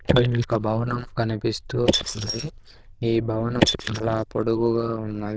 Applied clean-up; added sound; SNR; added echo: neural diffusion model UNIVERSE++.